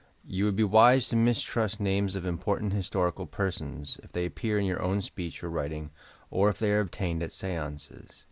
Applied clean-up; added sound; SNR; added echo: none; none; none; none.